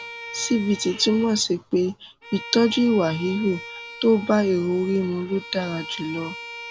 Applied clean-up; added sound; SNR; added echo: none; Bowed string instrument; 15 dB; none.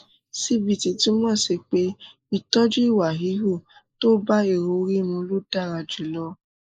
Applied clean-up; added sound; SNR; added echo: neural mask model Resemble Enhance denoiser.